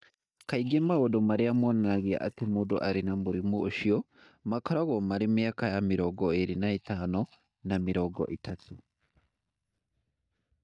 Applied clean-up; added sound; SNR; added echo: neural mask model DeepFilterNet 3.